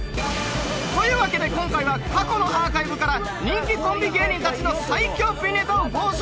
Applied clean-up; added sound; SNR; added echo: none; none; none; none.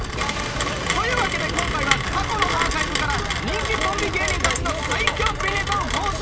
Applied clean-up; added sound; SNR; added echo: none; Rain; -1 dB; none.